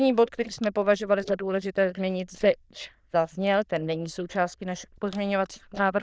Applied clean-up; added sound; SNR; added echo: neural diffusion model UNIVERSE++.